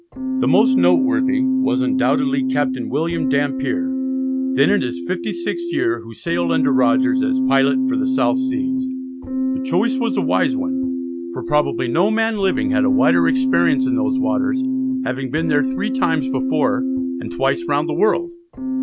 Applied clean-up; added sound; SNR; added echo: none; Keyboard (musical); -3 dB; none.